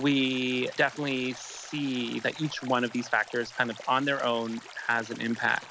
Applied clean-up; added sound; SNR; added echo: none; Stream; 17 dB; none.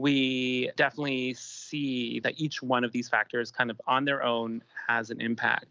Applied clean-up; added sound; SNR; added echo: none; none; none; none.